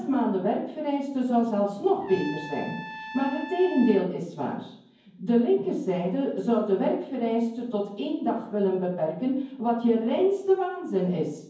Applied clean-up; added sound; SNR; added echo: none; Trumpet; 14 dB; reverberation time 0.9 s.